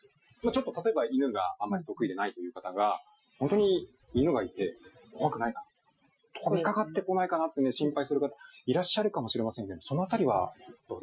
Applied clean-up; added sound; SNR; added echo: classical method Wiener filter.